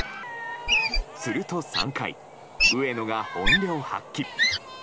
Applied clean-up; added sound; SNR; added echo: none; Wild animals; -3 dB; none.